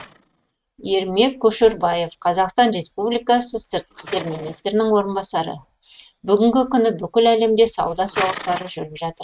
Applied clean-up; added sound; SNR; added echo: neural mask model RNNoise.